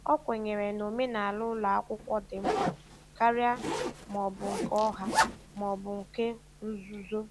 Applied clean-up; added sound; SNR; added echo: none; Zipper (clothing); 5 dB; none.